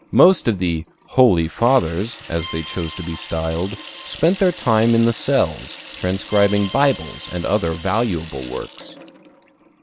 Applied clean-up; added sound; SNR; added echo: none; Accordion + Sink (filling or washing) / Water tap, faucet; 17 dB; none.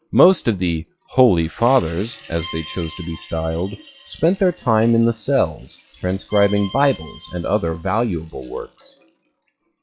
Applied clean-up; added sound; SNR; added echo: classical method log-MMSE.